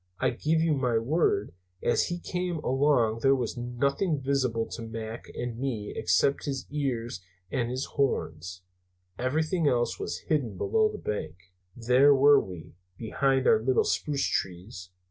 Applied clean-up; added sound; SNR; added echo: none; none; none; none.